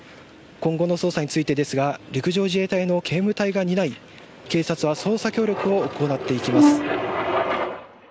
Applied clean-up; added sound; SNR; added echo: none; Brass instrument; -4 dB; none.